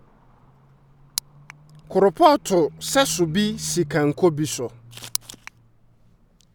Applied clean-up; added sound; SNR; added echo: none; Livestock, farm animals, working animals + Scissors; 19 dB; none.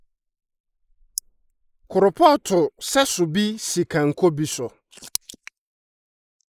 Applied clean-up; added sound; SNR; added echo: neural mask model Resemble Enhance denoiser.